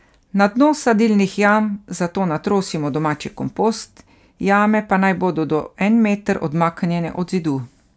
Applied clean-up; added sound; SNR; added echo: none; none; none; none.